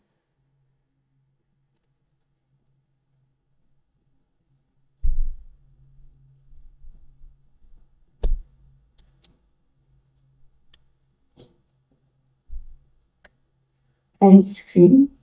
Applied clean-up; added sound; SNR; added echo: neural mask model DeepFilterNet 3.